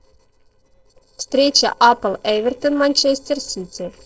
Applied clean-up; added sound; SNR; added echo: neural separator model SepFormer DNS4.